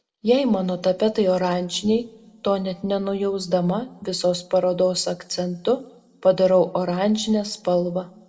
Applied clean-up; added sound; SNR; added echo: none; none; none; reverberation time 0.7 s.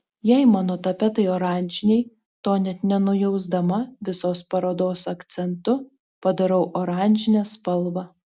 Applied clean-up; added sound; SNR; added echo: none; none; none; none.